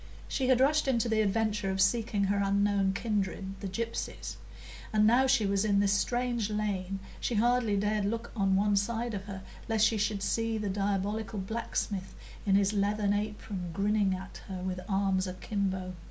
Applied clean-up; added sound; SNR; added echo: none; none; none; none.